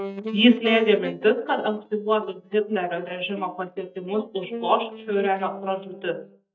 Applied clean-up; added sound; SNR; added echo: neural mask model DeepFilterNet 3.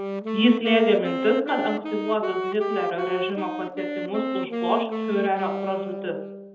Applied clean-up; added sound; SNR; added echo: none; Wind instrument, woodwind instrument; 3 dB; reverberation time 0.8 s.